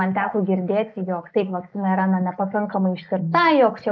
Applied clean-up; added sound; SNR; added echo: neural mask model Resemble Enhance denoiser.